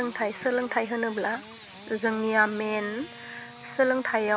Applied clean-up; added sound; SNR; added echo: none; Engine starting / Sawing; 18 dB; none.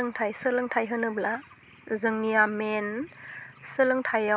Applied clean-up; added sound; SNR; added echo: none; none; none; none.